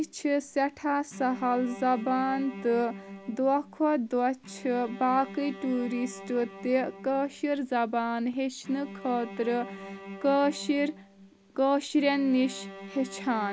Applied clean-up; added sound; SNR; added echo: none; Bowed string instrument; 15 dB; none.